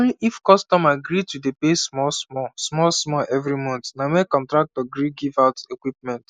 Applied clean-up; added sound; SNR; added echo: neural mask model Resemble Enhance denoiser.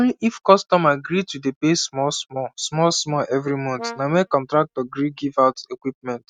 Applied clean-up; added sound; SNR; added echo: neural mask model RNNoise.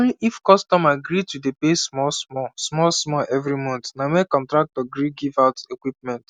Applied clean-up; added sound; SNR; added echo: none; none; none; none.